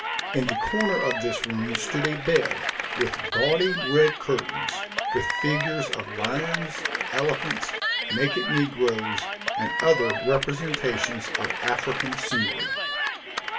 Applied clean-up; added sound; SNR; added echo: none; Cheering / Clapping; 1 dB; reverberation time 0.2 s.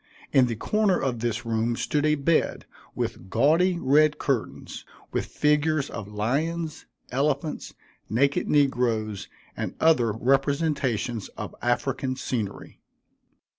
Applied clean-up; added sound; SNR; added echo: none; none; none; none.